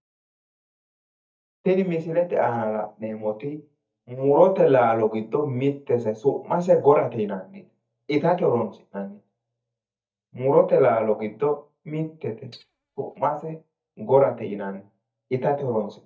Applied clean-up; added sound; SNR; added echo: neural mask model DeepFilterNet 3.